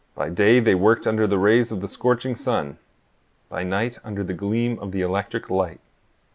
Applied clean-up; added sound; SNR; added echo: none; none; none; none.